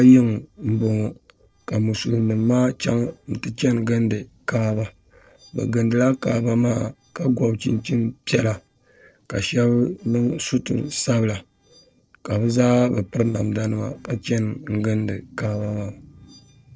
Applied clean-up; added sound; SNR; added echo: neural separator model SepFormer DNS4.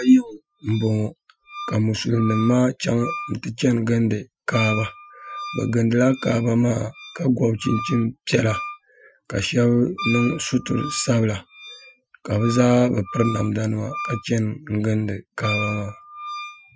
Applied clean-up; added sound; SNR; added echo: classical method Wiener filter.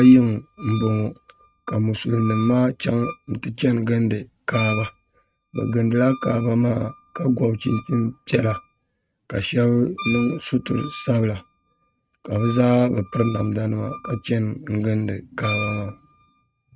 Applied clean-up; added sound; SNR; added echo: neural mask model RNNoise.